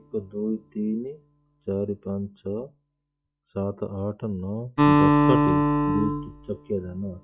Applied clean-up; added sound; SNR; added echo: classical method log-MMSE.